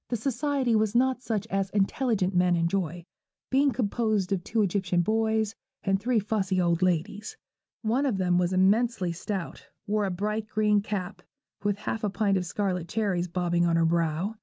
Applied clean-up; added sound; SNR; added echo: none; none; none; none.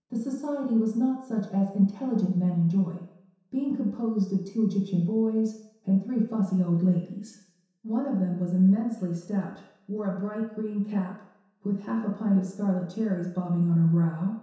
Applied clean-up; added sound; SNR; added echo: none; none; none; reverberation time 0.7 s.